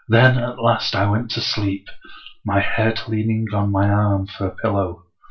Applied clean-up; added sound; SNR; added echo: none; none; none; reverberation time 0.2 s.